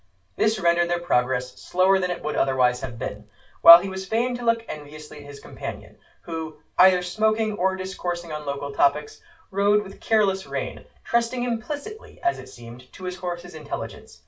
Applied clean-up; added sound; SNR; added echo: none; Crackle; 20 dB; reverberation time 0.2 s.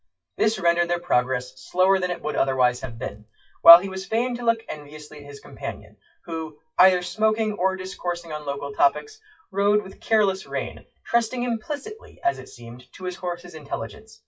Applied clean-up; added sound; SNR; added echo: classical method WPE with log-MMSE.